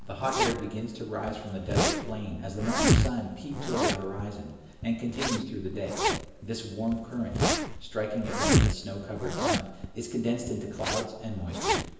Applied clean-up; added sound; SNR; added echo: none; Zipper (clothing); -3 dB; reverberation time 1.0 s.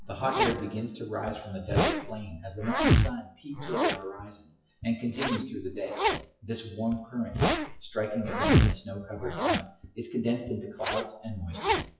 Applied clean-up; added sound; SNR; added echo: classical method WPE with log-MMSE.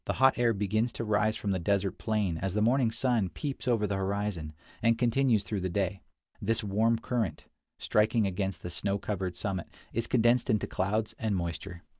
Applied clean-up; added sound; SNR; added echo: none; none; none; none.